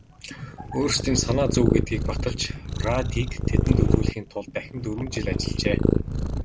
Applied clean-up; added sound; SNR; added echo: none; Purr; -3 dB; none.